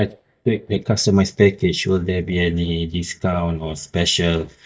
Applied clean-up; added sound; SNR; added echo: neural mask model DeepFilterNet 3.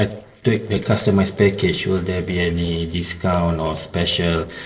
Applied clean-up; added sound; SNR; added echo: neural separator model SepFormer DNS4.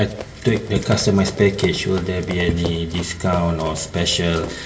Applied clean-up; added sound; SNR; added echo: none; Run; 14 dB; reverberation time 1.6 s.